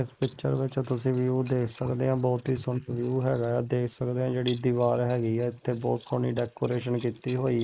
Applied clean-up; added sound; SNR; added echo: neural mask model Resemble Enhance denoiser.